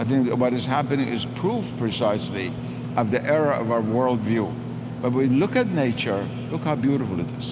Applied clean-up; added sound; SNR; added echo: none; Engine / Mechanisms; 8 dB; none.